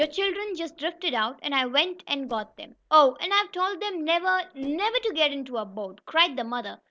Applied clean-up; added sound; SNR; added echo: neural separator model SepFormer DNS4.